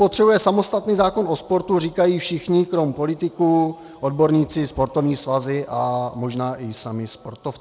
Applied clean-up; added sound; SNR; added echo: none; none; none; none.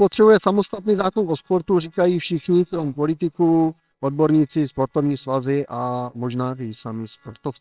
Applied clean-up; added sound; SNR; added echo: neural separator model SepFormer WHAMR!.